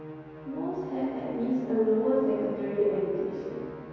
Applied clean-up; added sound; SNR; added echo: none; Musical instrument; 13 dB; reverberation time 2.2 s.